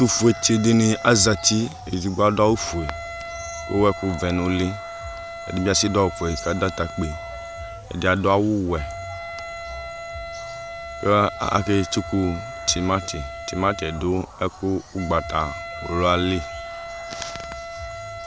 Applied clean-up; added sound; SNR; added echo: none; Wind instrument, woodwind instrument; 12 dB; none.